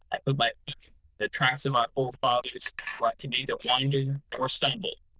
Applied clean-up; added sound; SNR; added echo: neural diffusion model UNIVERSE++.